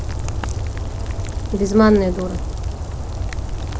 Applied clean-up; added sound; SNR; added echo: none; Rain; 2 dB; none.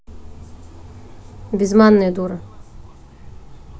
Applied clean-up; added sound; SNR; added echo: none; none; none; none.